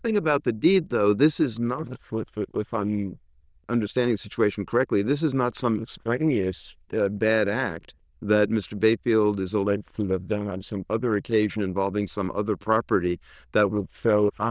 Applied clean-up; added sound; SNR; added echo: neural diffusion model UNIVERSE++.